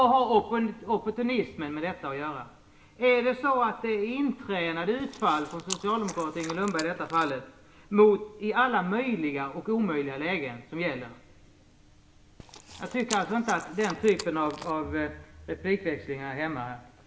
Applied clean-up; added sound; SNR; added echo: none; Chewing, mastication; 13 dB; reverberation time 1.9 s.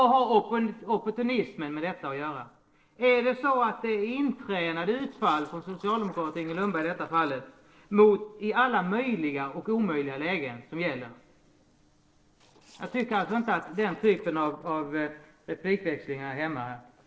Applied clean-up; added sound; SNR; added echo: neural separator model SepFormer DNS4.